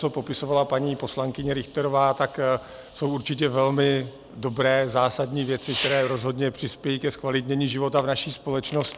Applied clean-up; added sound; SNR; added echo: none; Fireworks; 17 dB; none.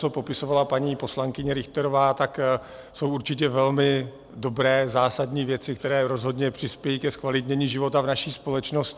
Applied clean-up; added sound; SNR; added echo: none; none; none; none.